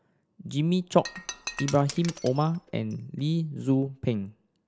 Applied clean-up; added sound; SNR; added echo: none; Shatter; 14 dB; none.